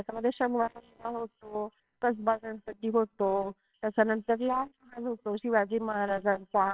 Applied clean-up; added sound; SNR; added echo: neural separator model SepFormer WHAMR!.